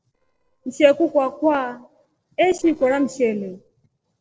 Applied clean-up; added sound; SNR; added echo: neural separator model SepFormer DNS4.